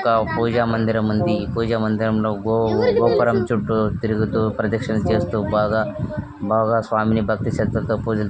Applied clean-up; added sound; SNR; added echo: none; Brass instrument; 12 dB; none.